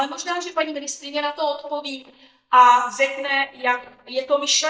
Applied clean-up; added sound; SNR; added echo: neural mask model DeepFilterNet 3.